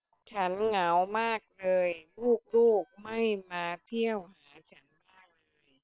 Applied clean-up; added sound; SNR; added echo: neural separator model SepFormer WHAM!.